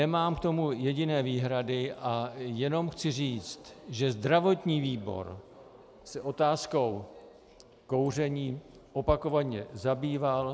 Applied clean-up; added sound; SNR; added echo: none; none; none; none.